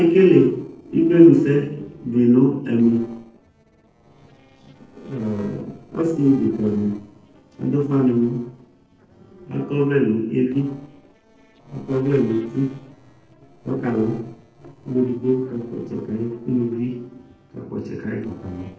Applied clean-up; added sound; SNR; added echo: neural separator model SepFormer DNS4.